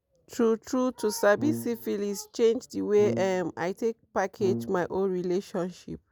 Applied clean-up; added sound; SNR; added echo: none; Brass instrument; 9 dB; none.